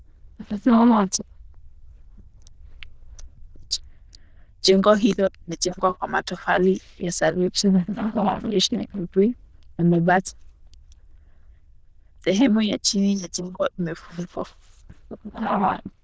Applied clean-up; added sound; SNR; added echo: neural diffusion model UNIVERSE++.